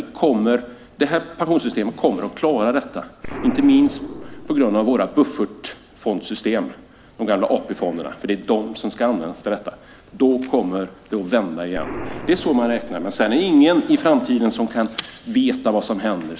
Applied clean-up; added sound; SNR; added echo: none; Explosion; 18 dB; none.